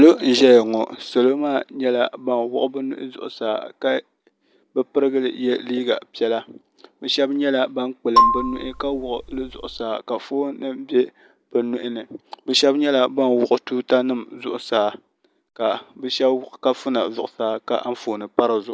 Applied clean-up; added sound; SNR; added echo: none; Marimba, xylophone; 0 dB; none.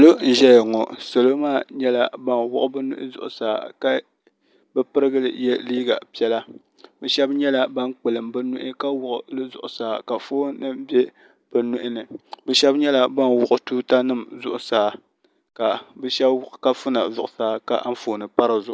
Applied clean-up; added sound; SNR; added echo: none; none; none; none.